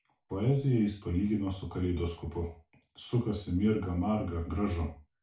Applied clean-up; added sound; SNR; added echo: none; none; none; reverberation time 0.3 s.